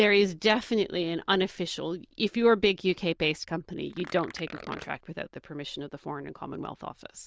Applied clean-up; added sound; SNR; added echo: neural diffusion model UNIVERSE++.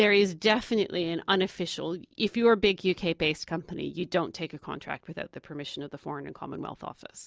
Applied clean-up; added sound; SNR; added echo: none; none; none; none.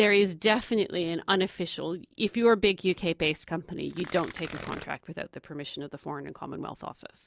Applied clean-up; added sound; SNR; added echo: none; Tearing; 14 dB; none.